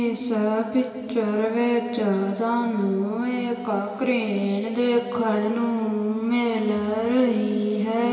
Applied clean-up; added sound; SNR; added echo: none; none; none; reverberation time 2.6 s.